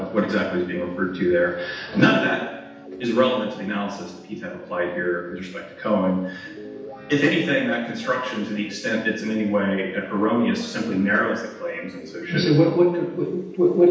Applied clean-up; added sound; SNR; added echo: none; Guitar; 19 dB; reverberation time 0.9 s.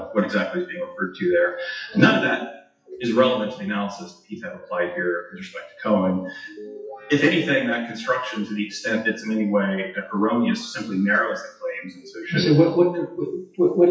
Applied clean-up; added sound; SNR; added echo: classical method WPE with log-MMSE.